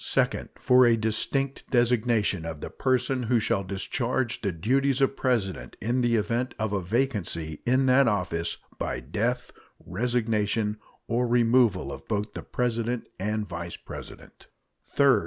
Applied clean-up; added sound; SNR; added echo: none; none; none; none.